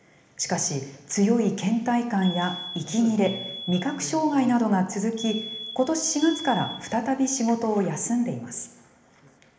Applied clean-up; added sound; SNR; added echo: none; Alarm; 12 dB; reverberation time 1.0 s.